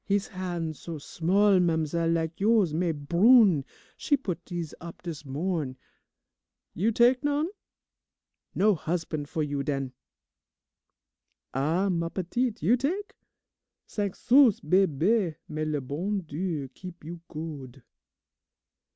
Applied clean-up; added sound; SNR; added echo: none; none; none; none.